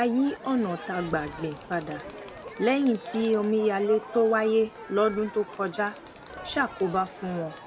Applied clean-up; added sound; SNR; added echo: none; Crowd; 15 dB; none.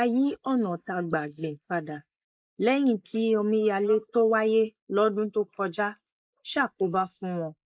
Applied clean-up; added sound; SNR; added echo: neural mask model Resemble Enhance denoiser.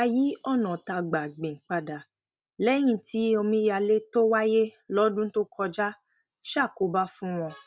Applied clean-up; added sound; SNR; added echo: none; none; none; none.